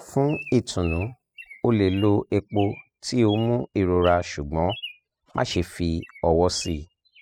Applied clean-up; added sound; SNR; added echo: classical method spectral subtraction.